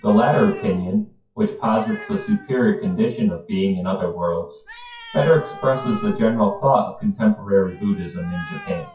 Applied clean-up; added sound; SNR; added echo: classical method WPE with log-MMSE.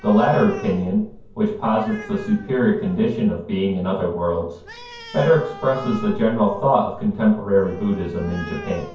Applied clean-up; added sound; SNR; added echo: none; Animal; 17 dB; reverberation time 0.6 s.